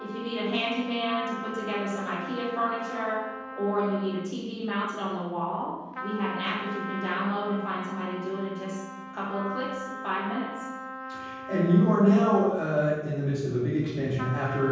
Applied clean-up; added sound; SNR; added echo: none; Trumpet; 11 dB; reverberation time 1.3 s.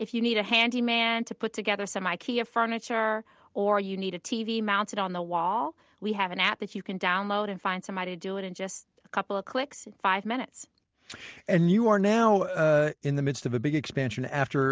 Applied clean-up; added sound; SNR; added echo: none; none; none; none.